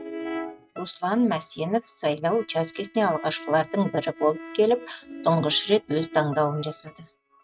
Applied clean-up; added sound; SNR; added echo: neural mask model RNNoise.